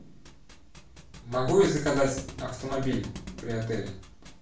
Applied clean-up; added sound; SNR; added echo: none; Thump, thud; 13 dB; reverberation time 0.3 s.